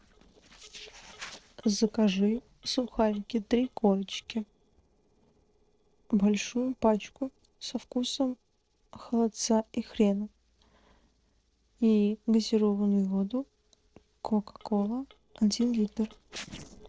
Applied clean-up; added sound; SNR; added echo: neural separator model SepFormer DNS4.